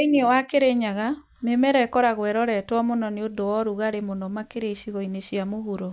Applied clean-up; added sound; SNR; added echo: none; none; none; none.